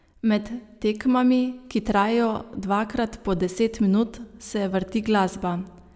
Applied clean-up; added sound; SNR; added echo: none; none; none; none.